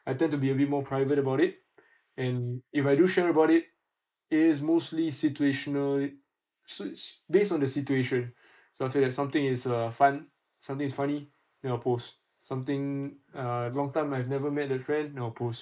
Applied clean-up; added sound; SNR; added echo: neural mask model Resemble Enhance denoiser.